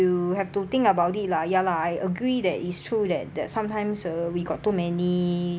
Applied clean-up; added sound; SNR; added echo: none; none; none; none.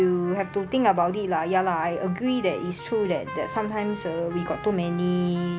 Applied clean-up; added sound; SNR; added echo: none; Trumpet; 15 dB; none.